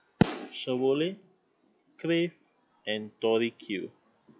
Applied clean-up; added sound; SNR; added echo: classical method log-MMSE.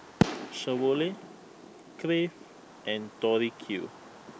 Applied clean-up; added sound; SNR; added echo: none; Fireworks; 5 dB; none.